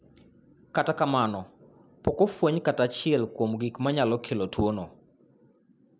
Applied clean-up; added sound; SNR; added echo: none; none; none; none.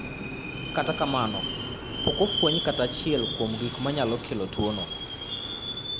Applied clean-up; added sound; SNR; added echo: none; Subway, metro, underground; 3 dB; none.